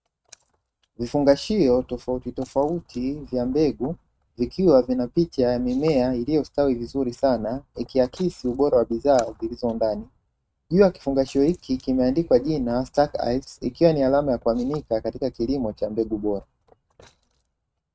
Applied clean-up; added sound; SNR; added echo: neural mask model RNNoise.